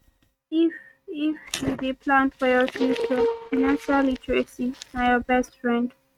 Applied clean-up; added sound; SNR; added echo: neural mask model RNNoise.